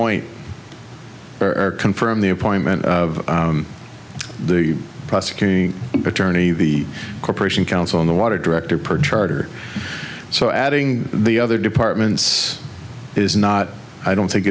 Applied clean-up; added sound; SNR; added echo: none; none; none; none.